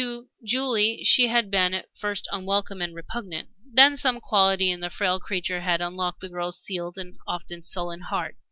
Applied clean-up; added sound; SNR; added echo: none; none; none; none.